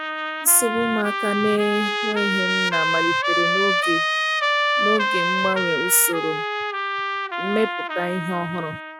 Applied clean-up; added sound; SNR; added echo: none; Trumpet; -1 dB; none.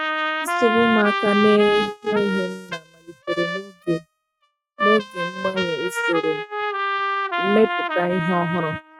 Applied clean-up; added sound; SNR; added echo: neural mask model RNNoise.